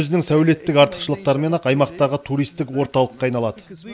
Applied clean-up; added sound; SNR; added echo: none; none; none; none.